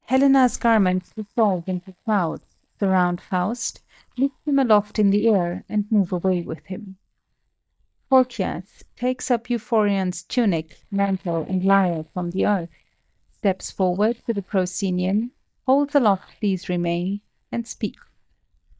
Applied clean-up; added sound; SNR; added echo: neural mask model DeepFilterNet 3.